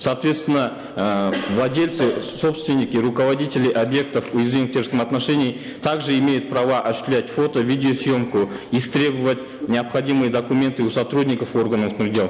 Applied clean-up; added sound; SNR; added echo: none; Cough; 12 dB; none.